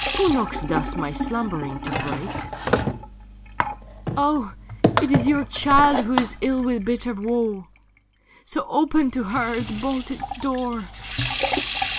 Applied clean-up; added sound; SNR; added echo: none; Sink (filling or washing) / Water tap, faucet; 3 dB; none.